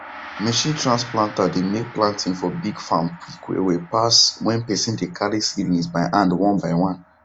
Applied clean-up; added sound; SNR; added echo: none; Gong; 19 dB; none.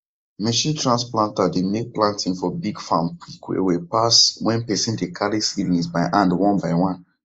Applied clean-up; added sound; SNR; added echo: neural mask model Resemble Enhance denoiser.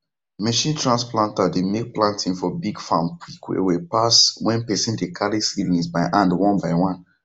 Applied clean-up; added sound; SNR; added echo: none; none; none; none.